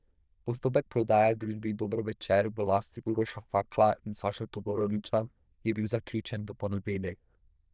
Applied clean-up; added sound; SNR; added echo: neural diffusion model UNIVERSE++.